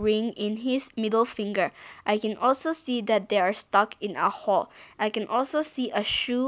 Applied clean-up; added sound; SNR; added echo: none; none; none; none.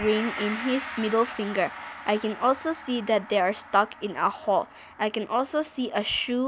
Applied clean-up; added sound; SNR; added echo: none; Gong; 13 dB; none.